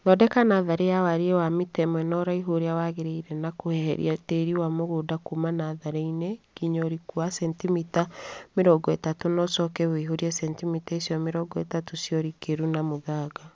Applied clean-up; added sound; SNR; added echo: none; none; none; none.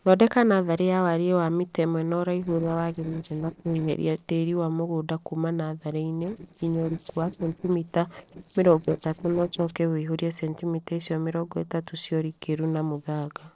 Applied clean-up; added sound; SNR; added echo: neural separator model SepFormer DNS4.